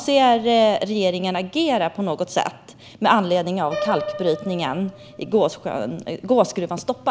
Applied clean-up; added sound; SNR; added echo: none; Piano; 15 dB; none.